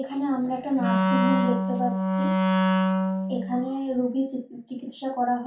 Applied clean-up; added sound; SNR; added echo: none; Wind instrument, woodwind instrument; -4 dB; reverberation time 0.2 s.